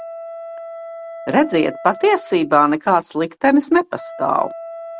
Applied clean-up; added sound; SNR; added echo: none; Wind instrument, woodwind instrument; 15 dB; none.